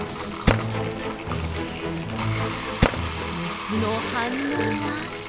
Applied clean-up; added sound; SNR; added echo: none; Tools + Bathtub (filling or washing); 1 dB; none.